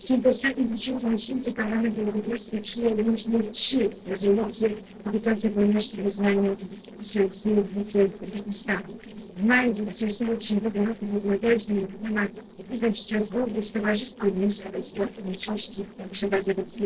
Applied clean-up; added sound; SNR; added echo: neural separator model SepFormer DNS4.